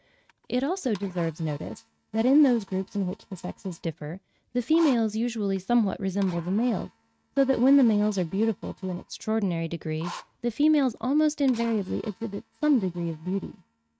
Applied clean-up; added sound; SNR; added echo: neural mask model RNNoise.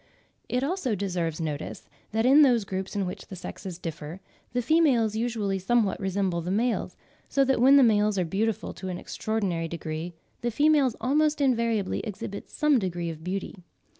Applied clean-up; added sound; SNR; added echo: none; none; none; none.